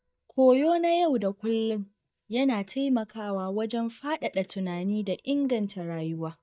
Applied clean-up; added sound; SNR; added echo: neural mask model DeepFilterNet 3.